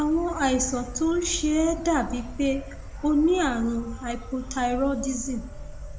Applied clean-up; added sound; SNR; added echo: none; Insect; 11 dB; none.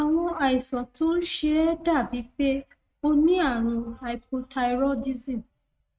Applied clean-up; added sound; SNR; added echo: neural mask model RNNoise.